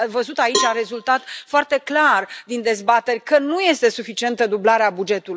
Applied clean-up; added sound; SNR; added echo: none; Cowbell; 9 dB; none.